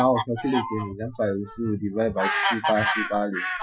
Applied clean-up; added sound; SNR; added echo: classical method Wiener filter.